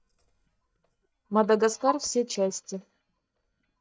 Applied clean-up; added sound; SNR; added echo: neural mask model DeepFilterNet 3.